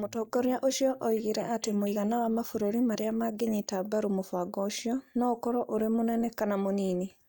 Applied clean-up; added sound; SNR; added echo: neural mask model DeepFilterNet 3.